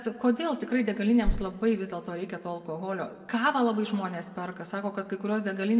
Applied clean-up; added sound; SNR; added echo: none; Bird; 7 dB; reverberation time 1.3 s.